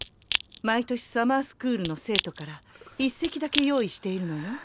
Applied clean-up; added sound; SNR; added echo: none; Crack / Crushing; 5 dB; none.